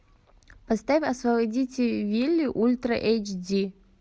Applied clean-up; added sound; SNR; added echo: none; none; none; none.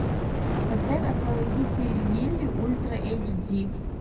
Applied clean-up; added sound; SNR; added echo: none; Fire; -4 dB; reverberation time 1.2 s.